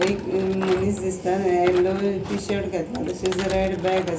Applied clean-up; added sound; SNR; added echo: none; Thump, thud; 13 dB; reverberation time 0.3 s.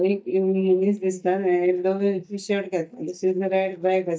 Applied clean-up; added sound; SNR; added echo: neural mask model DeepFilterNet 3.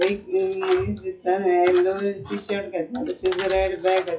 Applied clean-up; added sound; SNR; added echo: classical method WPE with log-MMSE.